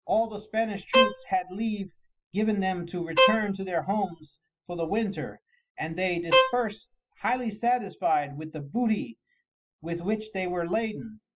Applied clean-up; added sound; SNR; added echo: classical method spectral subtraction.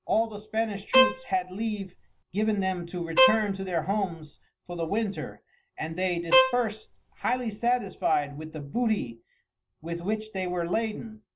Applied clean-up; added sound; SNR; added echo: none; Bowed string instrument; -2 dB; none.